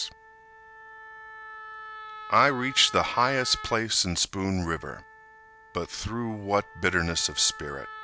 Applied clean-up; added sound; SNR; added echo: none; Wind instrument, woodwind instrument; 15 dB; none.